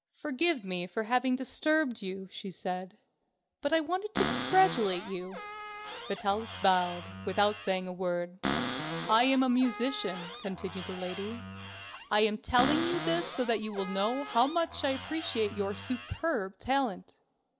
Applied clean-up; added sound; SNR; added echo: none; Cupboard open or close; 7 dB; none.